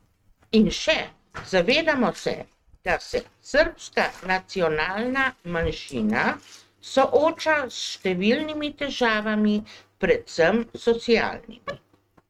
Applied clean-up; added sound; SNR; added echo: neural mask model RNNoise.